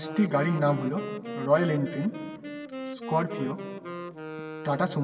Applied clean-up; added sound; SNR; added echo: none; Wind instrument, woodwind instrument; 9 dB; reverberation time 1.8 s.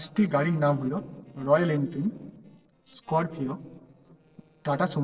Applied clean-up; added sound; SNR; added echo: neural separator model SepFormer DNS4.